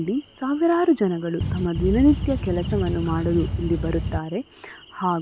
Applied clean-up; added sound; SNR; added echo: none; Boat, Water vehicle; 3 dB; none.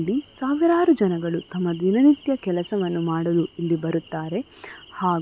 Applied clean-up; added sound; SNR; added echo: none; none; none; none.